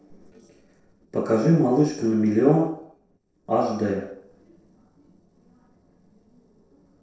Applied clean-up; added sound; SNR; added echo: neural separator model SepFormer DNS4.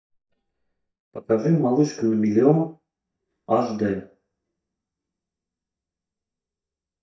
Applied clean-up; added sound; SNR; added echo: neural mask model DeepFilterNet 3.